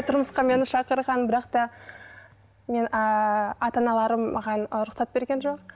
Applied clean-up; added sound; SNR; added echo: none; none; none; none.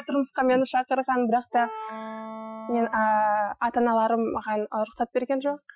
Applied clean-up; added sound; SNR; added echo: classical method Wiener filter.